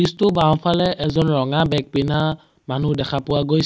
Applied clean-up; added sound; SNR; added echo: none; none; none; none.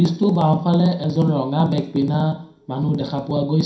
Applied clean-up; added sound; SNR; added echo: none; none; none; reverberation time 0.5 s.